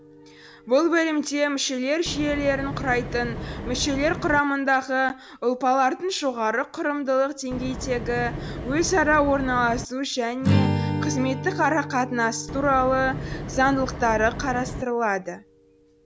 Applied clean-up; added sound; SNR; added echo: none; Wind + Strum; 7 dB; none.